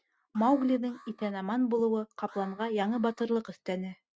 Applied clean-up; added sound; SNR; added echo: neural mask model RNNoise.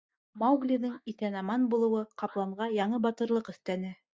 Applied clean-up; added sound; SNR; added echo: neural mask model DeepFilterNet 3.